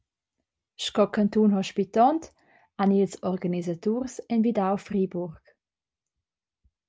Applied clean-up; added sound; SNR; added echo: none; none; none; none.